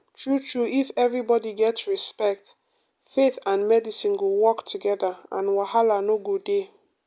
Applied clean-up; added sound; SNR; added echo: none; none; none; none.